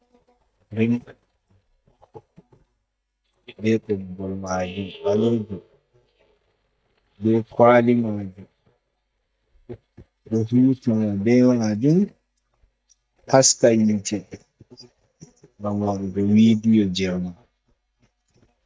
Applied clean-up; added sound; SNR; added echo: neural mask model DeepFilterNet 3.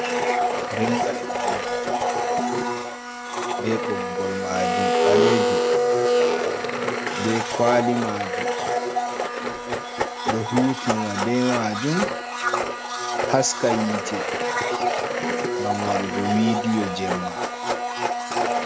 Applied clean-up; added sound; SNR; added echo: none; Domestic sounds, home sounds; -4 dB; none.